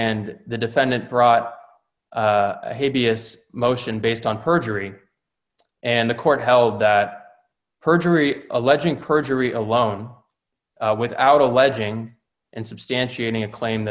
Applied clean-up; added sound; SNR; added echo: none; none; none; none.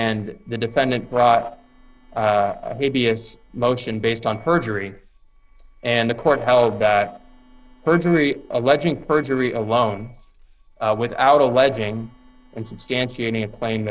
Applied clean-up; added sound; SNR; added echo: neural separator model SepFormer DNS4.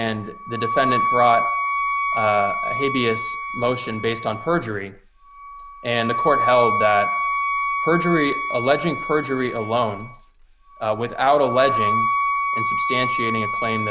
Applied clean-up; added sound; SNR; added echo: none; Wind instrument, woodwind instrument; 1 dB; none.